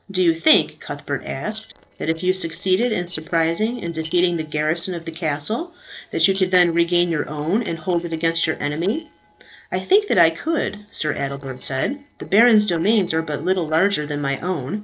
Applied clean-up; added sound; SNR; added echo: neural separator model SepFormer DNS4.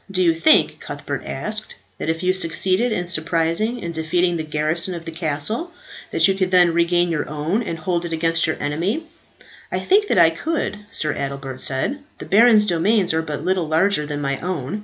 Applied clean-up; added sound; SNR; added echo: none; none; none; none.